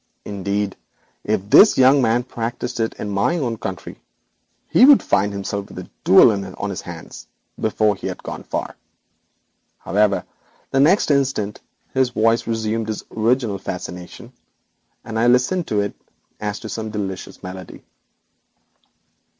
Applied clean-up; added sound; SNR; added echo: none; none; none; none.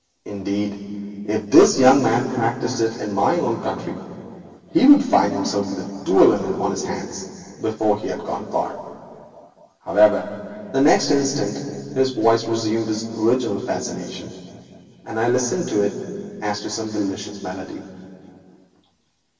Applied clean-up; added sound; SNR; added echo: none; none; none; reverberation time 2.5 s.